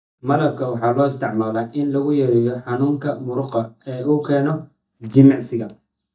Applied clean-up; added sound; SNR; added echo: neural mask model DeepFilterNet 3.